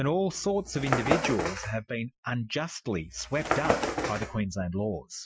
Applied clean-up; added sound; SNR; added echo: classical method Wiener filter.